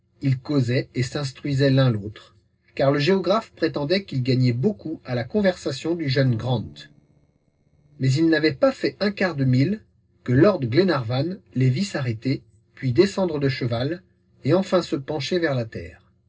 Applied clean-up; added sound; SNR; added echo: neural separator model SepFormer DNS4.